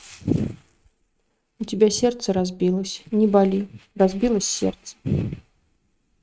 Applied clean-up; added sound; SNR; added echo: neural mask model RNNoise.